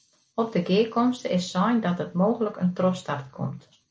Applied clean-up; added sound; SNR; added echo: none; none; none; none.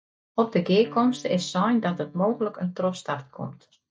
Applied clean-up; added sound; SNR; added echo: neural mask model DeepFilterNet 3.